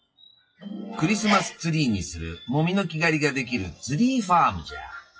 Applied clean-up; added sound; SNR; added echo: classical method WPE with log-MMSE.